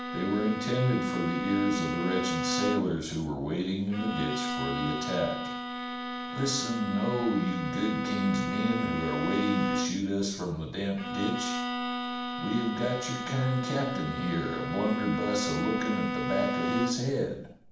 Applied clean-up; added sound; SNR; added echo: none; Bowed string instrument; 3 dB; reverberation time 0.5 s.